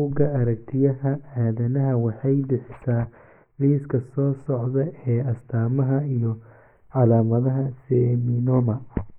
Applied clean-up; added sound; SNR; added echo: neural mask model Resemble Enhance denoiser.